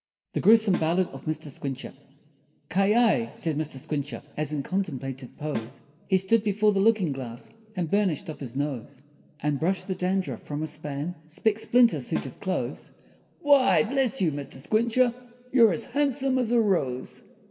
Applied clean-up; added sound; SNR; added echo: none; Snare drum; 14 dB; reverberation time 1.4 s.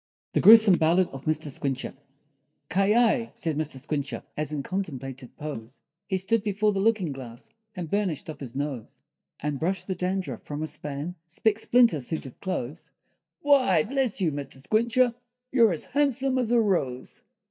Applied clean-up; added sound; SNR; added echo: neural mask model DeepFilterNet 3.